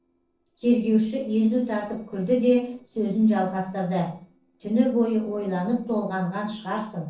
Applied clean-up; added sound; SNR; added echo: neural separator model SepFormer DNS4.